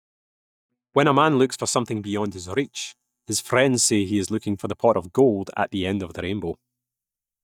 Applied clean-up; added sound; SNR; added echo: neural mask model DeepFilterNet 3.